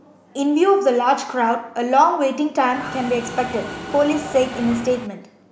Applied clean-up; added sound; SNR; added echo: none; Mechanisms; 11 dB; none.